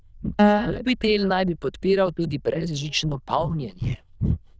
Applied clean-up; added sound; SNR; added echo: neural diffusion model UNIVERSE++.